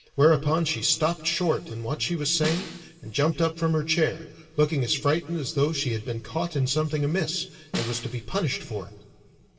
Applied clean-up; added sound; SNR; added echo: none; Snare drum; 10 dB; reverberation time 2.0 s.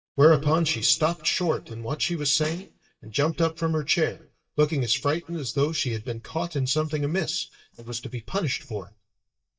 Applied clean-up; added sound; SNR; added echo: neural mask model DeepFilterNet 3.